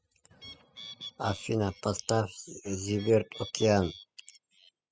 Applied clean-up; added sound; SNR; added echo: classical method spectral subtraction.